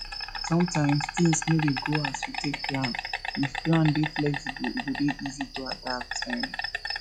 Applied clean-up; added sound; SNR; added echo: classical method log-MMSE.